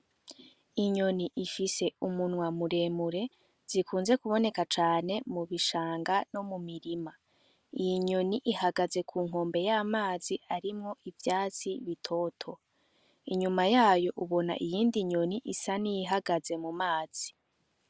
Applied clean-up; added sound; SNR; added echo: none; none; none; none.